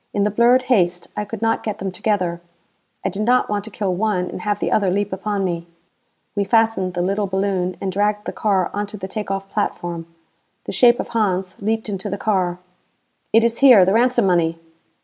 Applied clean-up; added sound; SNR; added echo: none; none; none; none.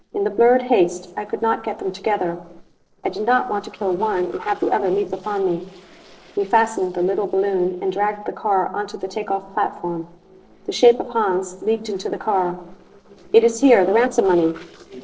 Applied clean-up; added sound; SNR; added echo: neural separator model SepFormer DNS4.